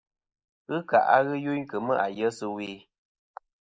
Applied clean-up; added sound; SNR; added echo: neural mask model Resemble Enhance denoiser.